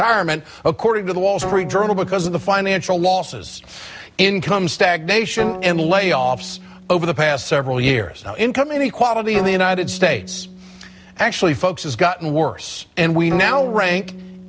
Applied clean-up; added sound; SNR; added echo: none; Bowed string instrument; 14 dB; none.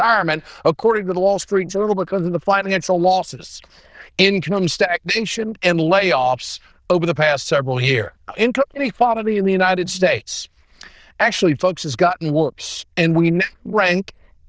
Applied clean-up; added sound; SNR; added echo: neural diffusion model UNIVERSE++.